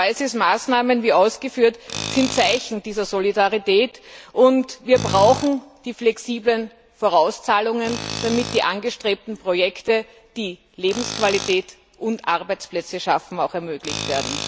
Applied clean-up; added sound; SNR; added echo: none; Tools; 13 dB; none.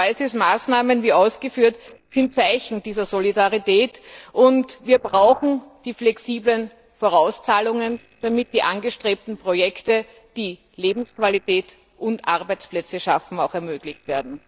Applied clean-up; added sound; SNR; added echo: neural separator model SepFormer DNS4.